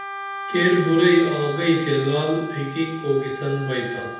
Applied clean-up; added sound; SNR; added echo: none; Wind instrument, woodwind instrument; 11 dB; reverberation time 0.9 s.